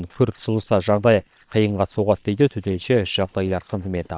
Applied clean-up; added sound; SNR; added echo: neural separator model SepFormer WHAM!.